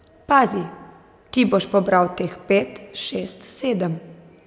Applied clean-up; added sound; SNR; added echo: none; none; none; none.